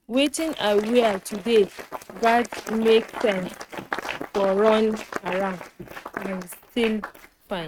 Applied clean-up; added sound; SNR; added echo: neural mask model RNNoise.